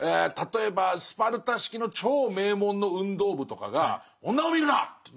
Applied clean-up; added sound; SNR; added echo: none; none; none; none.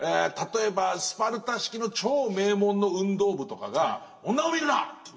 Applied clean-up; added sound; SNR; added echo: none; none; none; reverberation time 1.2 s.